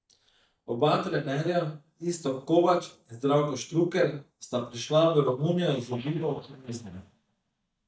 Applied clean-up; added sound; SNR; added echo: neural mask model DeepFilterNet 3.